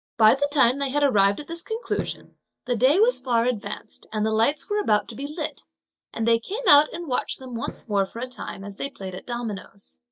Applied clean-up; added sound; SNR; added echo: neural mask model DeepFilterNet 3.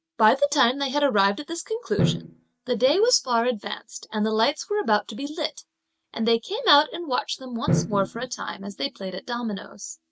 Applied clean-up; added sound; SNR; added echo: neural mask model RNNoise.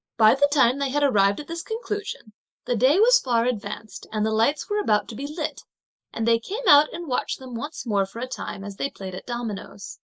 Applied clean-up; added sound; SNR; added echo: neural mask model Resemble Enhance denoiser.